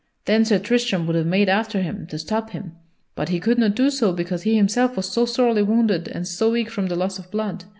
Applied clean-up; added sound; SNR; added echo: none; none; none; none.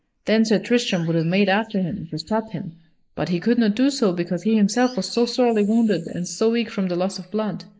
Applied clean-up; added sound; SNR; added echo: neural mask model Resemble Enhance denoiser.